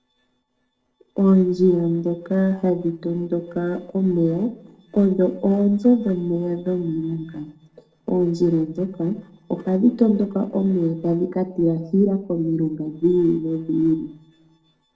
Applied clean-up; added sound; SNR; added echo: neural separator model SepFormer DNS4.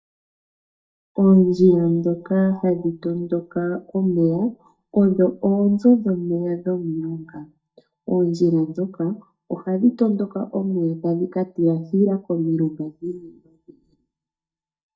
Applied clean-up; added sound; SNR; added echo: neural mask model DeepFilterNet 3.